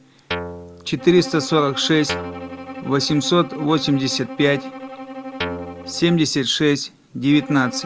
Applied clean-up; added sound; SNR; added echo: none; Guitar + Bowed string instrument; 12 dB; none.